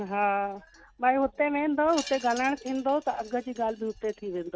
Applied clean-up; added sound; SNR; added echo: none; Wind chime; 19 dB; none.